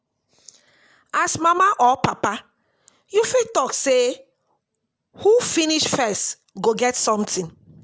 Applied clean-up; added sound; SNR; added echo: none; none; none; none.